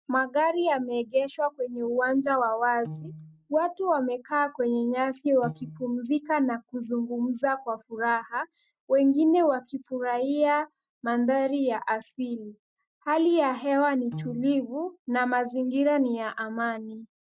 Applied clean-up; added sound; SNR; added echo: neural mask model RNNoise.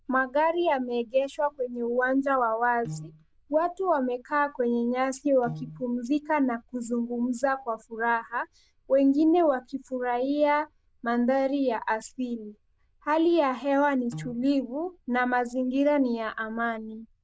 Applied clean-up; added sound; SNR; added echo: neural diffusion model UNIVERSE++.